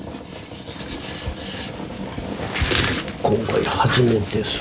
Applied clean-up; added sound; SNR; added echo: none; none; none; none.